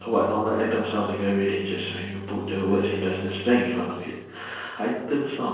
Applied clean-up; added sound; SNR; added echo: neural separator model SepFormer DNS4.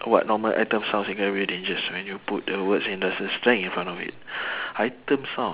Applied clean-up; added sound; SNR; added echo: none; none; none; none.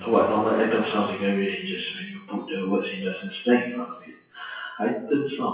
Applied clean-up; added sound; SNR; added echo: classical method WPE with log-MMSE.